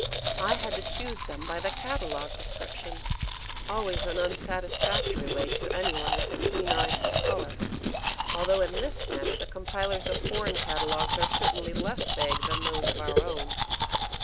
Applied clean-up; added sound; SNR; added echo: none; Domestic sounds, home sounds; -4 dB; none.